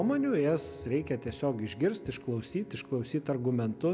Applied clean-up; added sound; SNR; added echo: none; Piano; 17 dB; none.